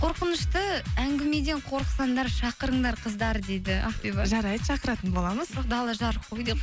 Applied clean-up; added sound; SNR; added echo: none; none; none; none.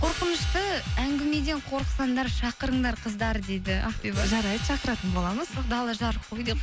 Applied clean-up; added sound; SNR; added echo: none; Hi-hat; 14 dB; none.